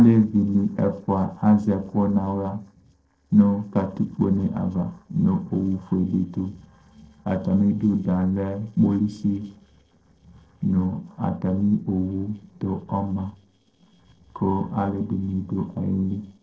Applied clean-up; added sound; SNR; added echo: neural separator model SepFormer DNS4.